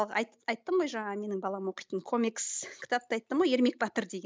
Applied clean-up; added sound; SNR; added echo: none; none; none; none.